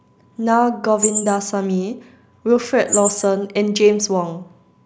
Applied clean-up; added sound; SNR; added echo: none; Chirp, tweet; 8 dB; none.